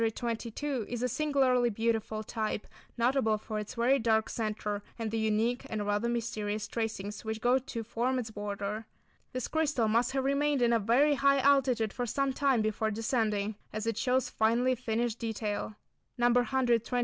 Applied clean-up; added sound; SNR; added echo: none; none; none; none.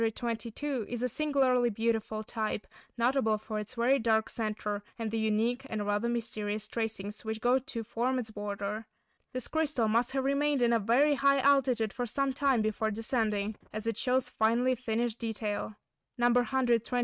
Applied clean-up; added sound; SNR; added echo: neural mask model RNNoise.